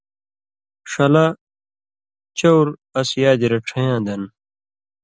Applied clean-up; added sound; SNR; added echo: none; none; none; none.